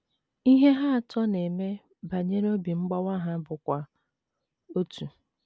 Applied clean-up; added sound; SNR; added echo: none; none; none; none.